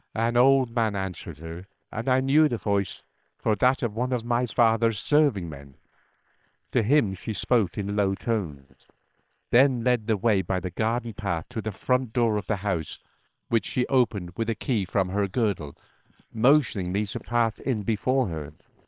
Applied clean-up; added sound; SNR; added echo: neural separator model SepFormer WHAM!.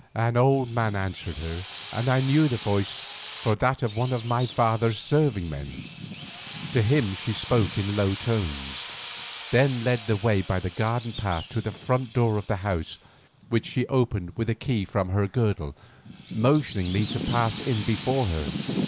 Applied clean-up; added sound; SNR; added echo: none; Drill + Bird vocalization, bird call, bird song; 13 dB; none.